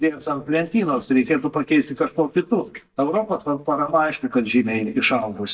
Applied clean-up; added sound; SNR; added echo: neural mask model DeepFilterNet 3.